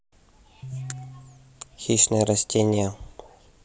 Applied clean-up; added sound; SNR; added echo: none; Piano; 15 dB; none.